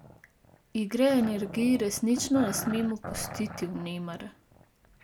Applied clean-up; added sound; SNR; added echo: none; Growling; 13 dB; none.